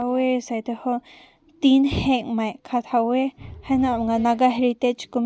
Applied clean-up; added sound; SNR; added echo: none; none; none; none.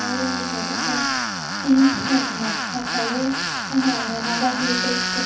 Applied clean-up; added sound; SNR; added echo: none; Tools; 1 dB; reverberation time 0.7 s.